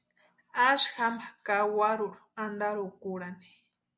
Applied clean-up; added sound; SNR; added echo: none; none; none; none.